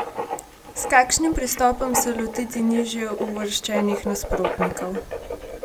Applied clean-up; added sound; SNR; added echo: none; Writing; 7 dB; none.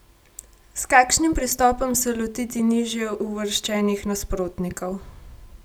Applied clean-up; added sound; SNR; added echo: none; none; none; none.